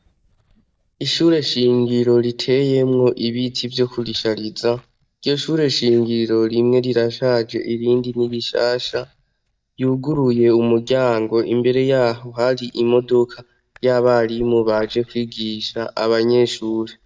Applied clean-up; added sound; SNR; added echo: neural mask model DeepFilterNet 3.